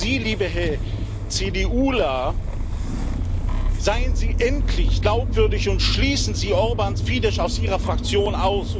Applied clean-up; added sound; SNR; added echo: none; Engine starting / Motor vehicle (road); -2 dB; none.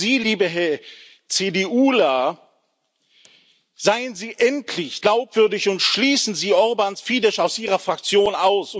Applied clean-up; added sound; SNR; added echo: none; none; none; none.